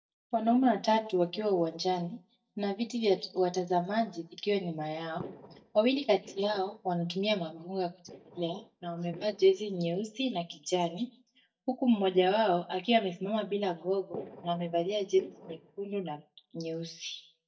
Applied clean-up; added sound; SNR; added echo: neural mask model DeepFilterNet 3.